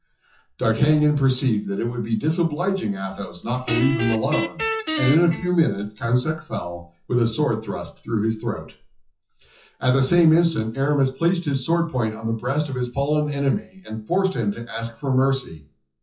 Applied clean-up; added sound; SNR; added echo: classical method WPE with log-MMSE.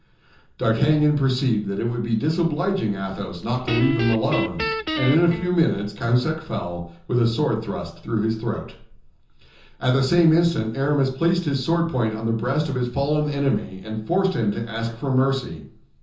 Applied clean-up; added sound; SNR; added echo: none; Guitar; 5 dB; reverberation time 0.6 s.